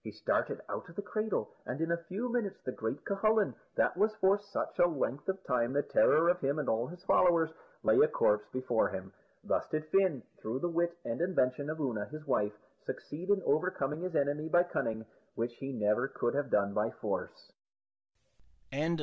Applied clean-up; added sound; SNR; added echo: none; none; none; none.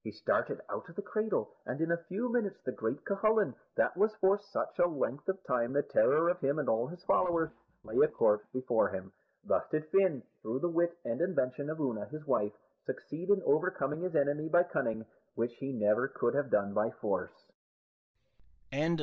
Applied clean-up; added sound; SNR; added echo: neural mask model DeepFilterNet 3.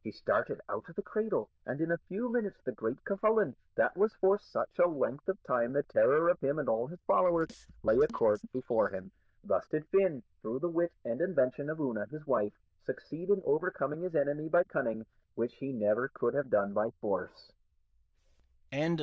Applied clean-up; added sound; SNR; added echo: neural diffusion model UNIVERSE++.